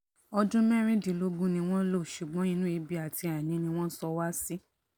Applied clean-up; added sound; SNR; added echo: none; none; none; none.